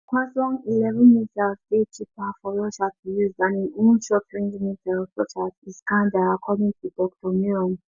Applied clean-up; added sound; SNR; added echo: none; none; none; none.